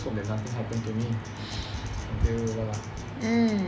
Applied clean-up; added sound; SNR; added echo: none; Acoustic guitar; 16 dB; none.